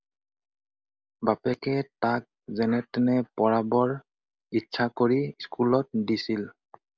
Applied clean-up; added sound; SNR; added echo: none; none; none; none.